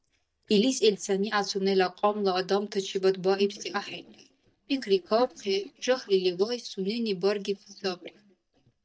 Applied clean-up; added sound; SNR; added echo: neural mask model DeepFilterNet 3.